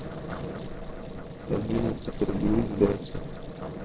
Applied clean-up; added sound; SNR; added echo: neural separator model SepFormer DNS4.